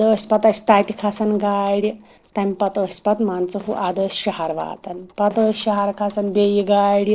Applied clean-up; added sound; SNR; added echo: neural separator model SepFormer DNS4.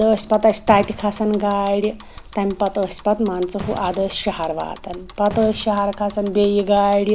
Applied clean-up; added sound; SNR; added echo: none; Bicycle + Fireworks; 17 dB; none.